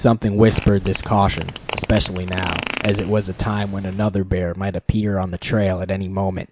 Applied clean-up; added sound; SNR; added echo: none; Fart; 11 dB; none.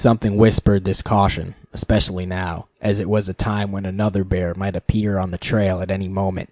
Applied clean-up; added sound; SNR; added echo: none; none; none; none.